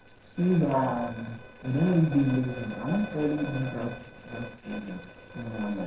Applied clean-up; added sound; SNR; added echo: neural separator model SepFormer DNS4.